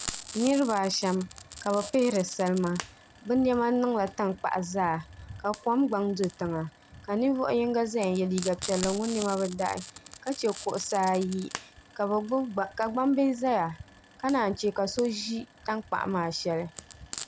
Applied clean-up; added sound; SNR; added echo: none; Frying (food); 15 dB; none.